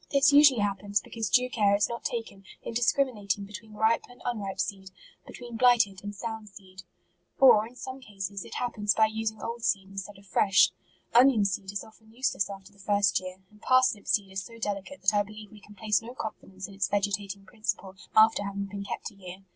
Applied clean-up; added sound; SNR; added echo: none; none; none; none.